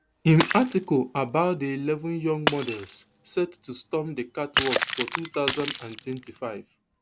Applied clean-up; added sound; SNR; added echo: none; Shatter; 5 dB; none.